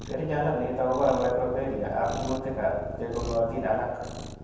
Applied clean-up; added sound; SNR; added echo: none; Cat; 10 dB; reverberation time 1.1 s.